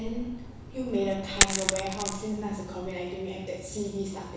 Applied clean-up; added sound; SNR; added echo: none; Coin (dropping); -1 dB; reverberation time 1.1 s.